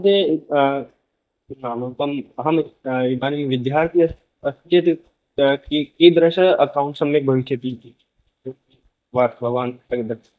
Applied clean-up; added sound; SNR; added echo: neural mask model DeepFilterNet 3.